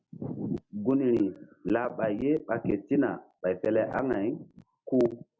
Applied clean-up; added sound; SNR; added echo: none; none; none; none.